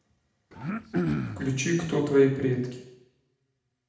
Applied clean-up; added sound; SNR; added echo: none; Cough; 3 dB; reverberation time 0.8 s.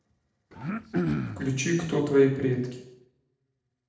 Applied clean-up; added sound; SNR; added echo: neural separator model SepFormer DNS4.